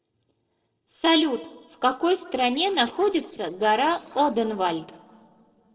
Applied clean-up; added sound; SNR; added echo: neural separator model SepFormer DNS4.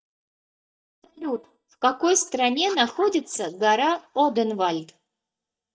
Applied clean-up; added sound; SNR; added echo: neural mask model DeepFilterNet 3.